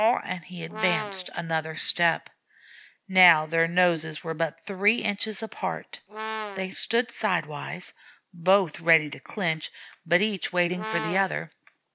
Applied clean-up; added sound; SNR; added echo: none; Brass instrument; 8 dB; none.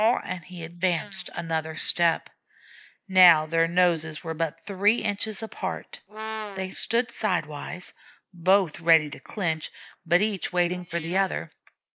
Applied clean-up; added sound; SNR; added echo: neural mask model Resemble Enhance denoiser.